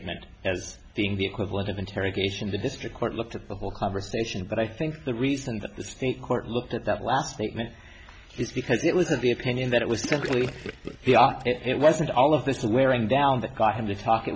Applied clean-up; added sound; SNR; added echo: none; Gurgling / Liquid; 11 dB; none.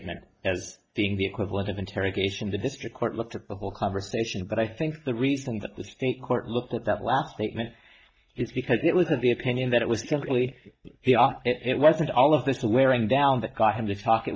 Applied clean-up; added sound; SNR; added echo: neural mask model DeepFilterNet 3.